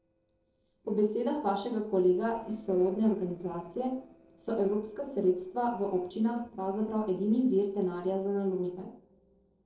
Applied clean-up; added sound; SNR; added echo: neural separator model SepFormer DNS4.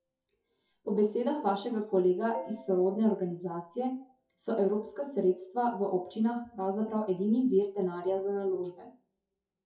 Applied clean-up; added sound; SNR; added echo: classical method WPE with log-MMSE.